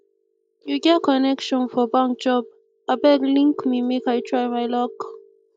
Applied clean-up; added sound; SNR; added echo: neural mask model DeepFilterNet 3.